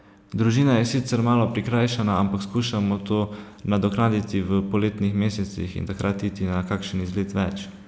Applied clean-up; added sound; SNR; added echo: none; none; none; none.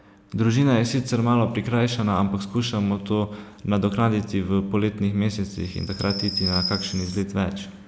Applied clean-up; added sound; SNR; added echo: none; Chirp, tweet; 8 dB; none.